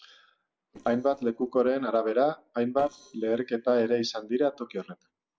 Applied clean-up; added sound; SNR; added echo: neural separator model SepFormer DNS4.